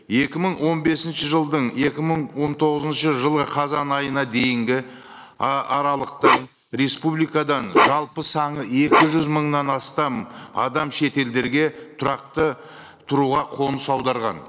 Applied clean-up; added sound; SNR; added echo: neural mask model Resemble Enhance denoiser.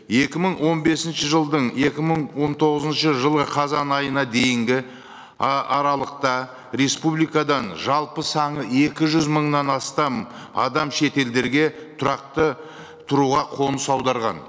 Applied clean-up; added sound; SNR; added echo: none; none; none; none.